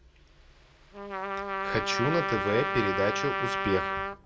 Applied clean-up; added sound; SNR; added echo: none; Trumpet; 1 dB; reverberation time 0.8 s.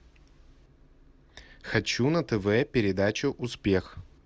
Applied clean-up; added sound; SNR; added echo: none; none; none; none.